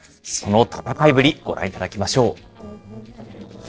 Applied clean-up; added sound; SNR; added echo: neural separator model SepFormer DNS4.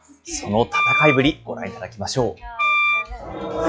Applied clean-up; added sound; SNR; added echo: classical method log-MMSE.